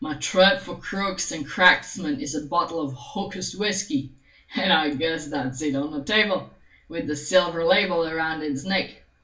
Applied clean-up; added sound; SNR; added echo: none; none; none; reverberation time 0.2 s.